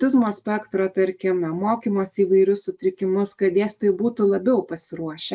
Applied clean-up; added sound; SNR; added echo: neural mask model Resemble Enhance denoiser.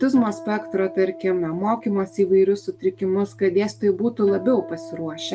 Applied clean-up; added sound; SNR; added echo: none; Acoustic guitar; 18 dB; none.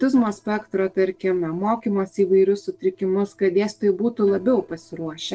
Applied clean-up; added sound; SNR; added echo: neural separator model SepFormer DNS4.